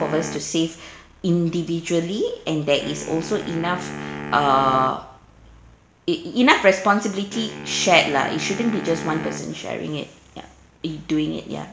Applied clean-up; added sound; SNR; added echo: none; Wind instrument, woodwind instrument; 13 dB; none.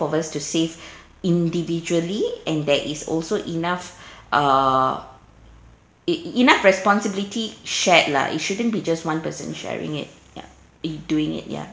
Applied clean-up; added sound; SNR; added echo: none; none; none; none.